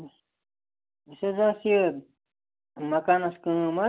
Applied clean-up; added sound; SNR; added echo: none; none; none; none.